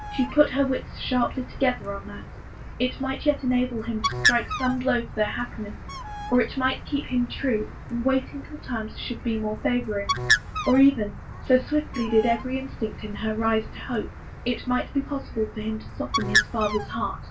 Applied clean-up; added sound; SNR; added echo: none; Bird; 6 dB; reverberation time 0.2 s.